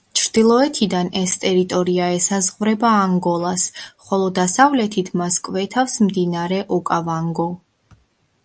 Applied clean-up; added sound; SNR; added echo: none; none; none; none.